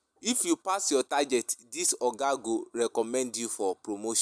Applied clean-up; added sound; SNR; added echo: none; none; none; none.